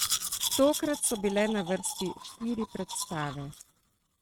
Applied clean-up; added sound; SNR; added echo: neural mask model RNNoise.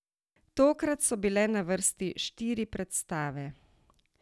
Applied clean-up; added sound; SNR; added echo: none; none; none; none.